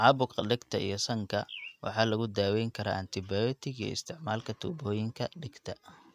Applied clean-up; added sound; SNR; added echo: neural mask model RNNoise.